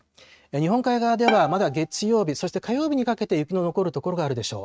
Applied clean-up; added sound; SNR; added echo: neural mask model RNNoise.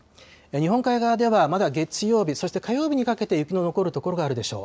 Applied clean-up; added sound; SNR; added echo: none; none; none; none.